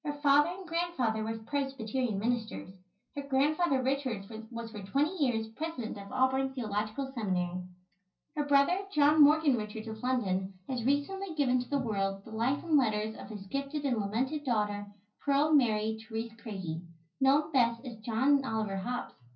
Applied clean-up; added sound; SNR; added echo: none; none; none; reverberation time 0.5 s.